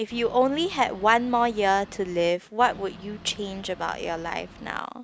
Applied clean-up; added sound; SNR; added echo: none; Boat, Water vehicle; 19 dB; none.